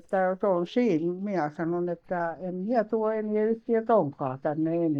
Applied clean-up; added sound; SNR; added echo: neural mask model DeepFilterNet 3.